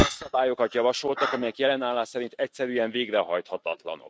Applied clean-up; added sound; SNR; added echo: neural mask model RNNoise.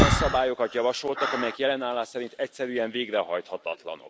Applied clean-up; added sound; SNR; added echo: none; Breathing; 2 dB; none.